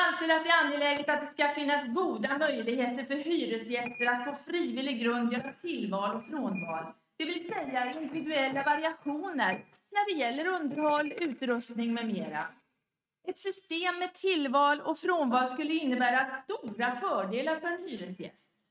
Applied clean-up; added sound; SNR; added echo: neural mask model RNNoise.